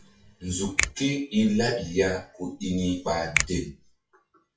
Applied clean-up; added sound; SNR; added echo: classical method WPE with log-MMSE.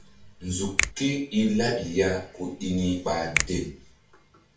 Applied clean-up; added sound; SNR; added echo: none; Finger snapping; 5 dB; reverberation time 0.3 s.